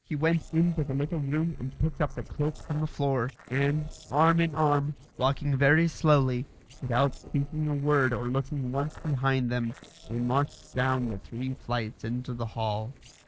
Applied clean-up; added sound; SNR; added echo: neural separator model SepFormer DNS4.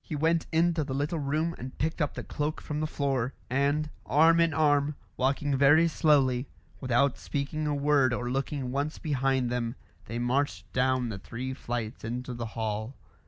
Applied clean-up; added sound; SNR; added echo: none; none; none; none.